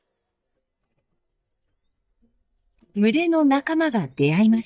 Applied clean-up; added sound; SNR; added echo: neural mask model DeepFilterNet 3.